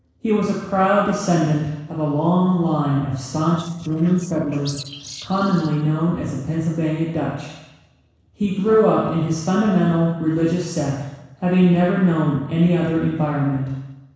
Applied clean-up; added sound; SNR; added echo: neural separator model SepFormer DNS4.